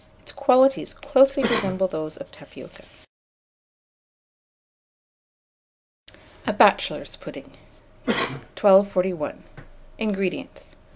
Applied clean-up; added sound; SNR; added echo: none; Cough; 5 dB; none.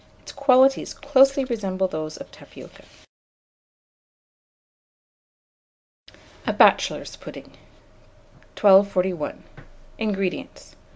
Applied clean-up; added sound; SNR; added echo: none; none; none; none.